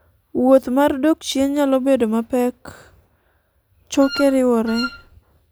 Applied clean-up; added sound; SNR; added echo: none; Wind instrument, woodwind instrument; 12 dB; none.